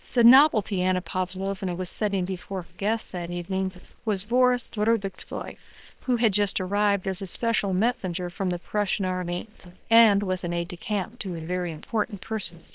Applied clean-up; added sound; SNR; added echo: neural separator model SepFormer WHAM!.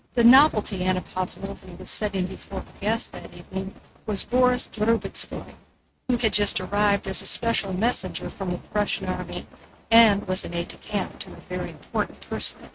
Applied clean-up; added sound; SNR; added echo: neural mask model RNNoise.